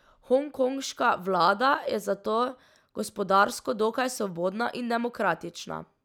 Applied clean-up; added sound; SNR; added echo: none; none; none; none.